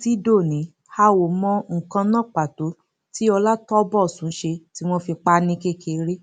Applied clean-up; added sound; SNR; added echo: none; none; none; none.